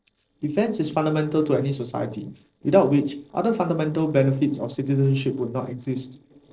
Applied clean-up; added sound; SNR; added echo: neural separator model SepFormer DNS4.